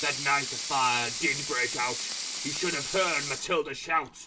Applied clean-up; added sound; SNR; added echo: none; Sink (filling or washing) / Water tap, faucet / Liquid; 5 dB; none.